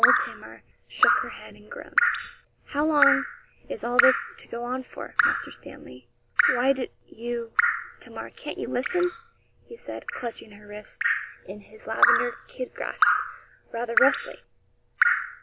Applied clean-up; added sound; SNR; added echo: none; Drip; -3 dB; none.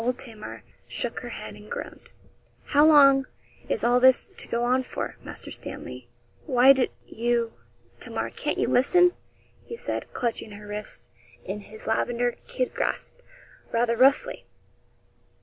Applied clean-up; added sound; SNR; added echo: none; none; none; none.